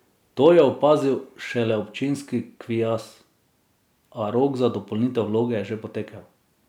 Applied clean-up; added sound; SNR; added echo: none; none; none; none.